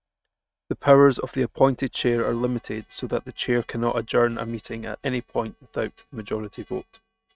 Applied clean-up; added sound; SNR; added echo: neural mask model RNNoise.